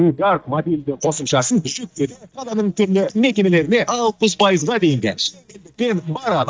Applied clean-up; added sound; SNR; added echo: neural mask model DeepFilterNet 3.